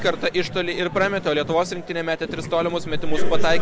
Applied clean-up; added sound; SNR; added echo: none; Chewing, mastication; -1 dB; none.